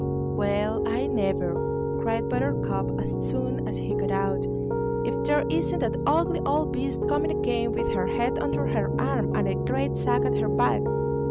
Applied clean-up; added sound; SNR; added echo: none; Piano; -3 dB; none.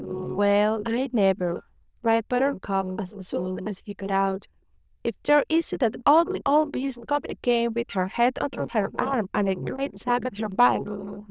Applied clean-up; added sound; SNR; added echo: neural diffusion model UNIVERSE++.